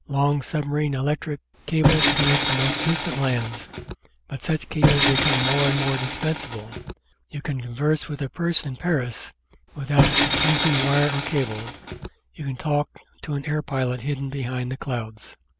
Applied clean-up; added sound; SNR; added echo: none; Tools; -3 dB; none.